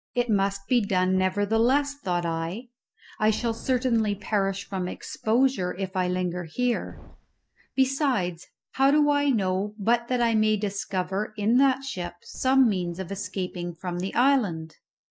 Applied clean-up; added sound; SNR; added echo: neural mask model DeepFilterNet 3.